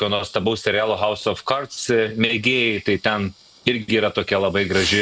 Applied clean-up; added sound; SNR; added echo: none; Fireworks; 18 dB; none.